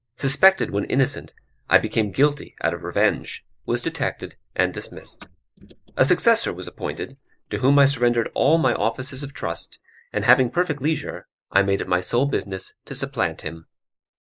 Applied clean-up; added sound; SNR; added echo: neural mask model Resemble Enhance denoiser.